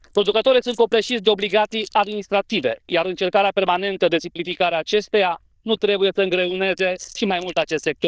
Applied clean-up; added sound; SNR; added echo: neural diffusion model UNIVERSE++.